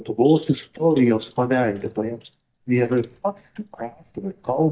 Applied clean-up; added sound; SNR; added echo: neural mask model DeepFilterNet 3.